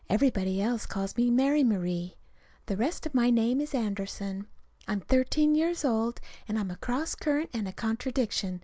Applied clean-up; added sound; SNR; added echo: none; none; none; none.